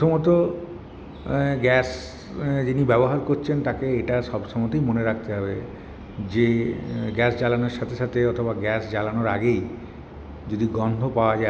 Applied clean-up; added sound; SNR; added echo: none; none; none; none.